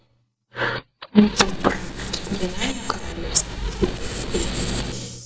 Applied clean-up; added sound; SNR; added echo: neural mask model DeepFilterNet 3.